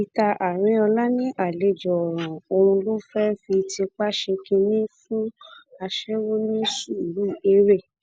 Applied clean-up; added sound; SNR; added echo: none; none; none; none.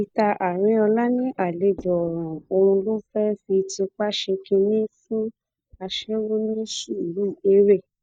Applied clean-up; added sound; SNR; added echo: neural mask model DeepFilterNet 3.